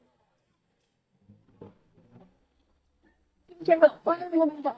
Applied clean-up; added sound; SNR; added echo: neural mask model DeepFilterNet 3.